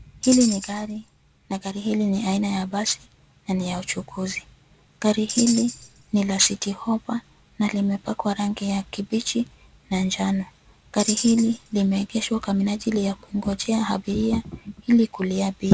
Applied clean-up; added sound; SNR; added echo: none; Tambourine; 8 dB; none.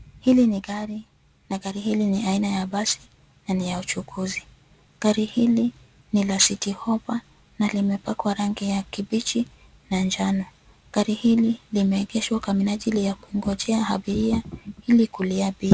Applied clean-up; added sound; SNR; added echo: none; none; none; none.